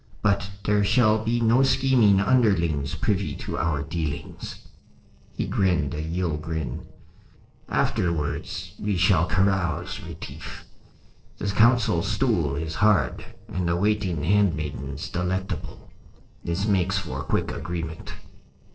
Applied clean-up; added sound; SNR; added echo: neural separator model SepFormer DNS4.